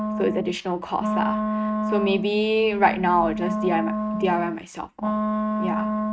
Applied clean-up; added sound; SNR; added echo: neural mask model RNNoise.